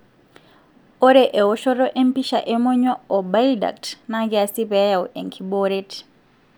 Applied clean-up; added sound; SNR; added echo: none; none; none; none.